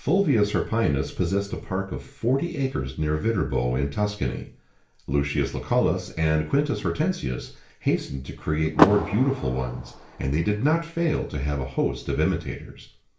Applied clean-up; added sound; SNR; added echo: none; Car; 4 dB; reverberation time 0.4 s.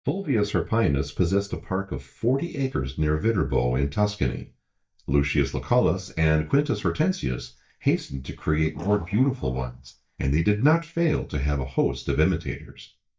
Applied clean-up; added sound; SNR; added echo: neural mask model DeepFilterNet 3.